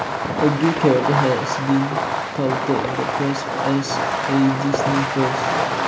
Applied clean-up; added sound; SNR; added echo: none; Fireworks; 1 dB; none.